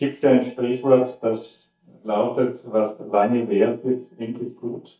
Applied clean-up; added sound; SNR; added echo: neural mask model DeepFilterNet 3.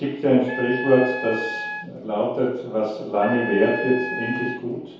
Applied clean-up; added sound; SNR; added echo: none; Wind instrument, woodwind instrument; 8 dB; reverberation time 0.8 s.